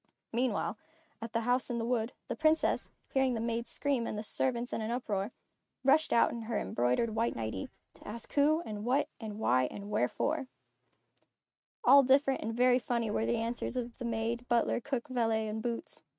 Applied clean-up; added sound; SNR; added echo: neural mask model RNNoise.